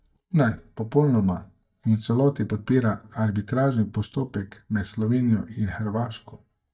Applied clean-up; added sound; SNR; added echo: neural mask model DeepFilterNet 3.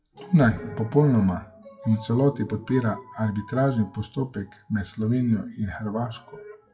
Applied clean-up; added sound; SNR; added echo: classical method WPE with log-MMSE.